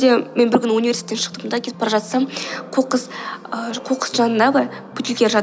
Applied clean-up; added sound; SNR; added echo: none; none; none; none.